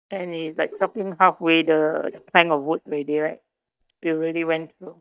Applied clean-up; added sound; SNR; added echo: neural mask model DeepFilterNet 3.